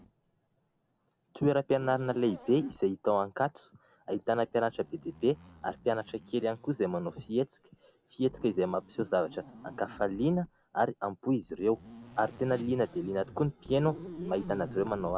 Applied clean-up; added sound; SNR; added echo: none; Zipper (clothing); 18 dB; none.